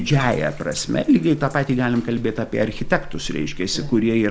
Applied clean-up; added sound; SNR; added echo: none; Bathtub (filling or washing); 12 dB; none.